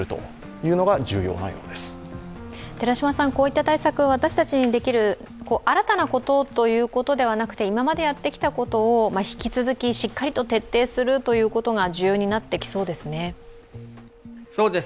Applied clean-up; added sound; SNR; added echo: none; none; none; none.